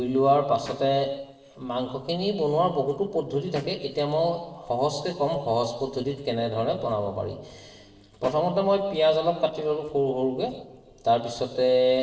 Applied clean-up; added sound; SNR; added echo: neural separator model SepFormer DNS4.